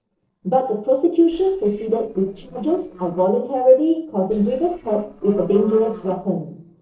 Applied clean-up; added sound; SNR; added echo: neural separator model SepFormer DNS4.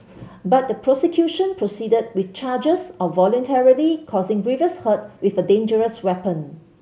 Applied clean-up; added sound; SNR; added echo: none; none; none; none.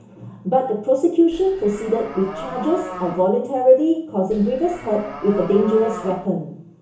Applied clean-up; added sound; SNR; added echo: none; Livestock, farm animals, working animals; 13 dB; reverberation time 0.8 s.